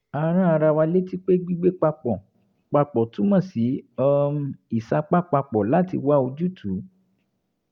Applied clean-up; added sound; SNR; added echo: none; none; none; none.